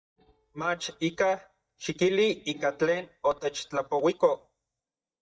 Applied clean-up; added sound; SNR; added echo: neural mask model DeepFilterNet 3.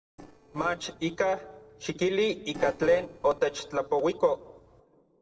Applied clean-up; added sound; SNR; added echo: neural separator model SepFormer DNS4.